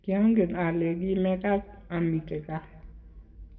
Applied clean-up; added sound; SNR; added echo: none; none; none; reverberation time 1.8 s.